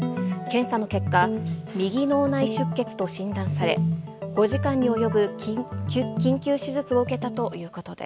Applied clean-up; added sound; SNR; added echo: none; none; none; none.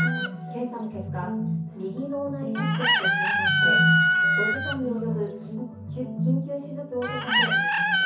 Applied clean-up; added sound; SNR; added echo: none; Chicken, rooster; -3 dB; reverberation time 0.6 s.